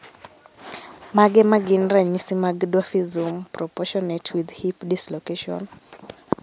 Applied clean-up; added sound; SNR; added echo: none; none; none; none.